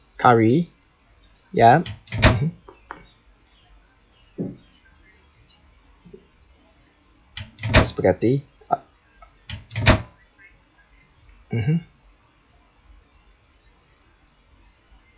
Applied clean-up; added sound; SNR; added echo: classical method log-MMSE.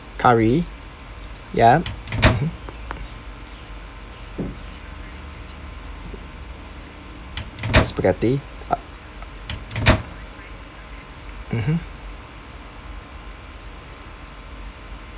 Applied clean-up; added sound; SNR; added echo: none; Microwave oven; -2 dB; none.